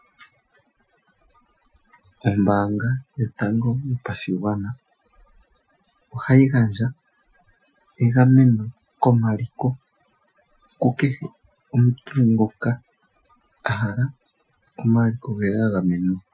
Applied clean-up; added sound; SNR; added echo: classical method Wiener filter.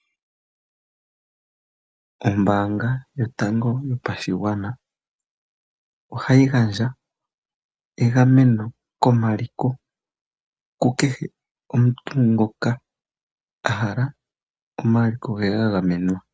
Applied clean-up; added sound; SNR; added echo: none; none; none; none.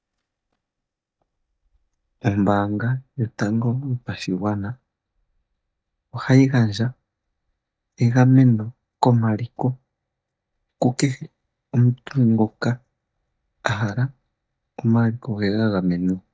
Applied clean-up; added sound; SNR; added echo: neural mask model DeepFilterNet 3.